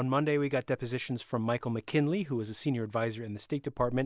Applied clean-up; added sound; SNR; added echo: none; none; none; none.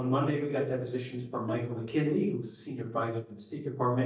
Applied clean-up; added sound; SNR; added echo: neural mask model DeepFilterNet 3.